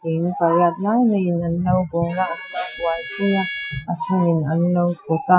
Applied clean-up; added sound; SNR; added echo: classical method Wiener filter.